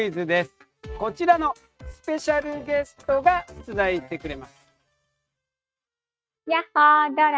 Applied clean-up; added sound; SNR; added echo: neural mask model RNNoise.